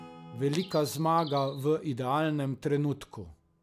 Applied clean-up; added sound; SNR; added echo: none; Bird + Acoustic guitar / Strum; 19 dB; none.